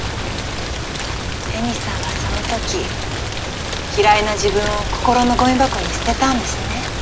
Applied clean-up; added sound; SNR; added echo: none; Rain; 2 dB; none.